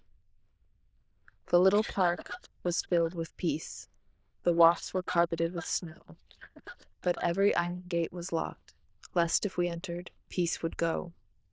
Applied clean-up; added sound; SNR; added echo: neural diffusion model UNIVERSE++.